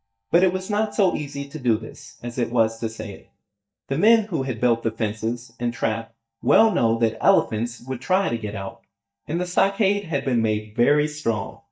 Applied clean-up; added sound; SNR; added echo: neural mask model DeepFilterNet 3.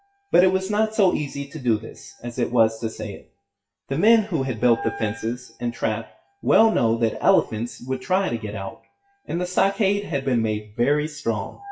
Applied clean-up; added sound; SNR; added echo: classical method WPE with log-MMSE.